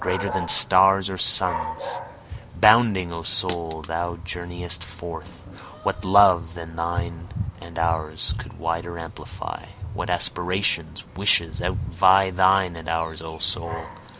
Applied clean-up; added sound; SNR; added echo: none; Dog; 10 dB; none.